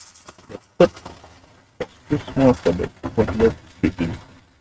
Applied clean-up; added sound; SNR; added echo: neural mask model RNNoise.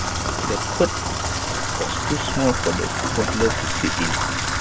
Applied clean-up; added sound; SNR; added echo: none; Bathtub (filling or washing) / Water tap, faucet; -2 dB; none.